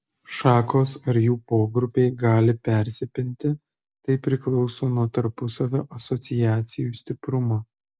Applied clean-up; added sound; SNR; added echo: none; none; none; none.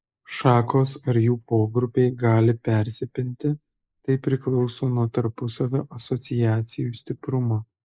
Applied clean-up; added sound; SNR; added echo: neural mask model Resemble Enhance denoiser.